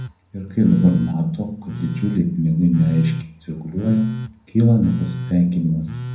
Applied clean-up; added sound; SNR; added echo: none; Telephone; 12 dB; reverberation time 0.5 s.